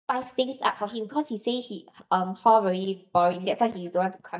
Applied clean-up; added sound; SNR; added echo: neural mask model DeepFilterNet 3.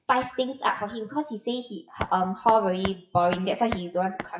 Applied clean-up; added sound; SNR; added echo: classical method WPE with log-MMSE.